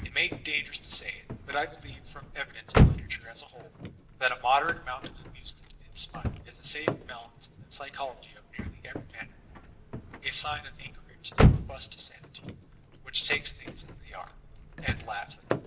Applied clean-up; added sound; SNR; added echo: none; Slam / Car; -5 dB; reverberation time 1.8 s.